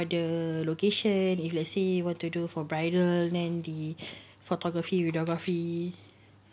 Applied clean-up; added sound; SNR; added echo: none; none; none; none.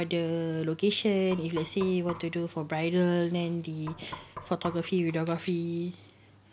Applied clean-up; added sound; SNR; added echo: none; Knock; 17 dB; none.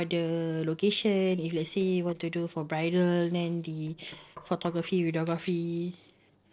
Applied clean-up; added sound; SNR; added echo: neural separator model SepFormer DNS4.